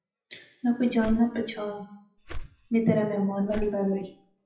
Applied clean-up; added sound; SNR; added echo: classical method WPE with log-MMSE.